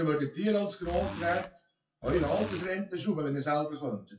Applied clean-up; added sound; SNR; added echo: classical method WPE with log-MMSE.